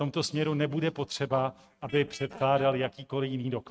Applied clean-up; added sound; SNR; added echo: neural mask model RNNoise.